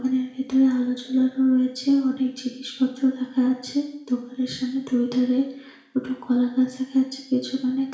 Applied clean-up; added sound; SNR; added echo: none; none; none; reverberation time 0.7 s.